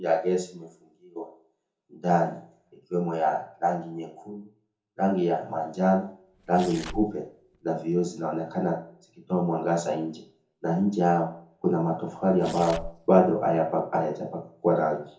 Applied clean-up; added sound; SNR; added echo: none; Tearing; 16 dB; reverberation time 0.5 s.